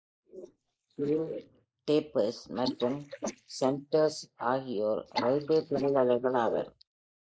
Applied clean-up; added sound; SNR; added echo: neural mask model Resemble Enhance denoiser.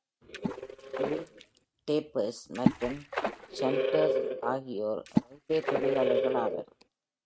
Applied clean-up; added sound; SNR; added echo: neural mask model RNNoise.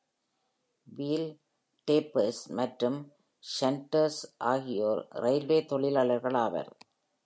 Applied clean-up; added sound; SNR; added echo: none; none; none; none.